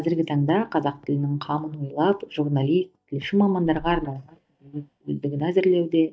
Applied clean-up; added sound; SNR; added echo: neural mask model DeepFilterNet 3.